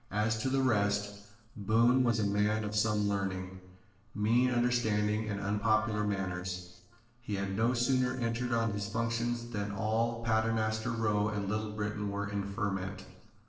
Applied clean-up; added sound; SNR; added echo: neural separator model SepFormer DNS4.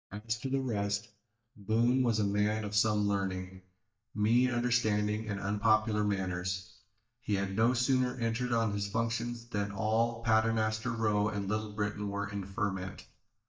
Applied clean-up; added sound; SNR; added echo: neural mask model DeepFilterNet 3.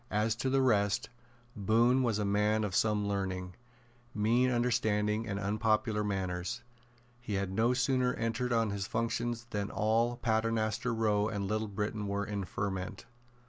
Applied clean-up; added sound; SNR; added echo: none; none; none; none.